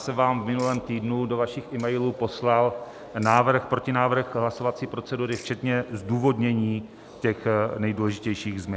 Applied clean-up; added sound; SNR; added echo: none; Ratchet, pawl / Percussion; 20 dB; none.